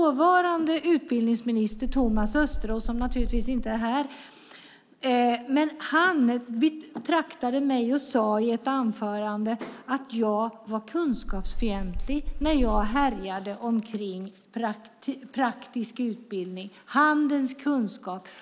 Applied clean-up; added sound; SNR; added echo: none; Meow; 2 dB; none.